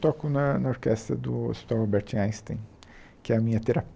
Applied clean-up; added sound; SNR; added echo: none; none; none; none.